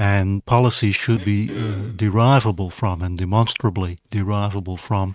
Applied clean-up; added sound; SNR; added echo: neural mask model RNNoise.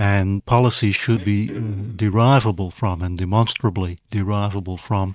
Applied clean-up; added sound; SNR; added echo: neural mask model DeepFilterNet 3.